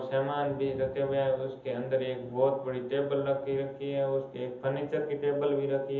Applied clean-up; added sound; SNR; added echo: none; none; none; reverberation time 0.7 s.